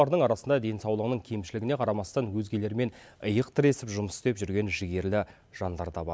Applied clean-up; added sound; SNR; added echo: none; none; none; none.